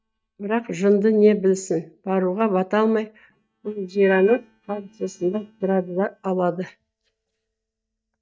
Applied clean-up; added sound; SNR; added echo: neural mask model DeepFilterNet 3.